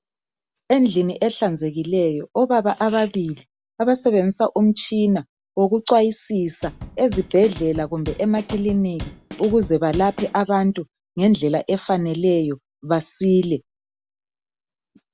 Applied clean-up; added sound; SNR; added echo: none; Drum kit; 14 dB; none.